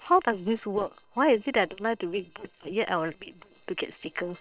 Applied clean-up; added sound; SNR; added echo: neural separator model SepFormer WHAM!.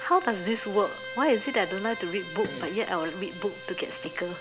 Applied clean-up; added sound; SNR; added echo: none; Fart + Bowed string instrument; 11 dB; none.